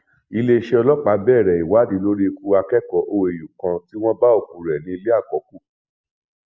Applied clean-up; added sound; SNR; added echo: none; none; none; none.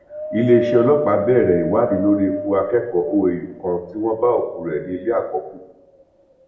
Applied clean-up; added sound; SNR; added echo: none; Wind; 9 dB; reverberation time 0.7 s.